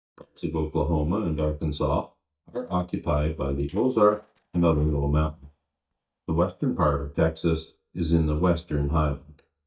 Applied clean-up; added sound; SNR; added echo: neural mask model DeepFilterNet 3.